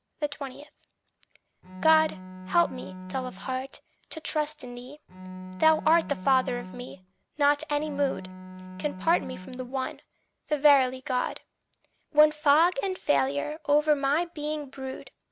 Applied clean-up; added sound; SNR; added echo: none; Bowed string instrument; 12 dB; none.